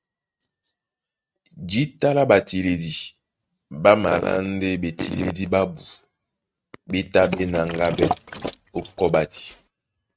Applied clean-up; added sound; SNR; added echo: neural mask model RNNoise.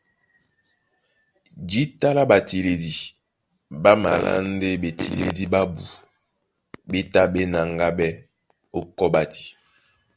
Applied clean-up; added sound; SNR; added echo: none; none; none; none.